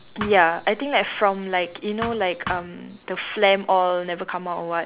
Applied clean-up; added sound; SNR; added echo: none; Thump, thud; 11 dB; none.